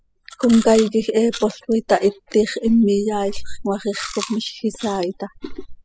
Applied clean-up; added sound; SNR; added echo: classical method spectral subtraction.